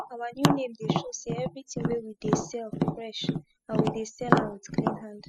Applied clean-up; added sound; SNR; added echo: classical method spectral subtraction.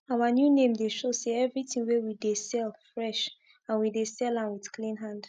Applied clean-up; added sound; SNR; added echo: none; none; none; none.